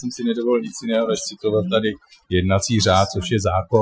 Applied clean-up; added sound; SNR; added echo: classical method Wiener filter.